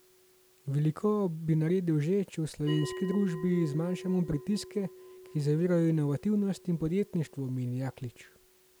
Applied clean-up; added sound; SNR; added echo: none; Bell; 16 dB; none.